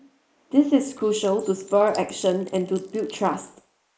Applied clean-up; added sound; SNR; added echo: neural mask model Resemble Enhance denoiser.